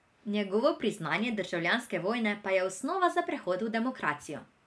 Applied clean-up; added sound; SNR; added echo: none; none; none; none.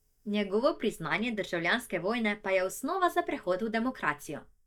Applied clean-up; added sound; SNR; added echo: neural mask model DeepFilterNet 3.